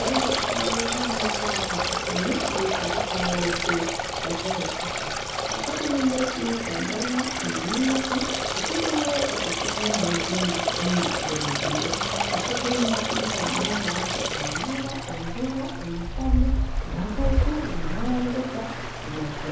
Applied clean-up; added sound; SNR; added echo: none; Stream; -3 dB; reverberation time 0.7 s.